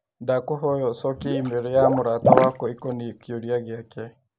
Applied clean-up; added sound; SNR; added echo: none; Water / Liquid; 2 dB; none.